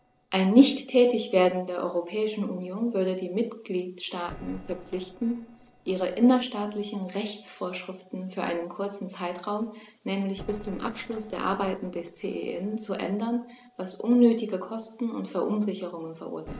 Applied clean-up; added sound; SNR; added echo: neural separator model SepFormer DNS4.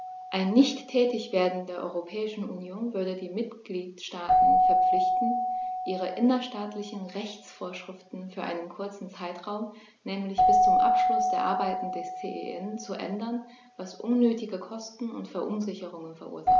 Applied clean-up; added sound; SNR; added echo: none; Keyboard (musical); -2 dB; none.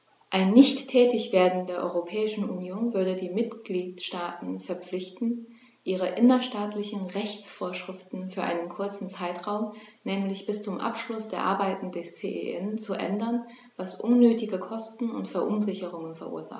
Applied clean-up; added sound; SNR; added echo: none; none; none; none.